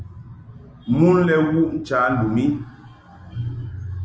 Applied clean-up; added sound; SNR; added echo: none; none; none; none.